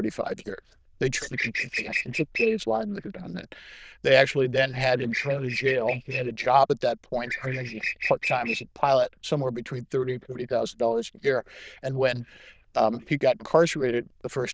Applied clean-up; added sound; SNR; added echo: neural diffusion model UNIVERSE++.